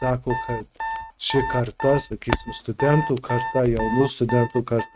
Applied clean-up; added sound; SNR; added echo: neural mask model RNNoise.